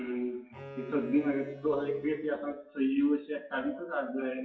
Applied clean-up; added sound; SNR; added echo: classical method WPE with log-MMSE.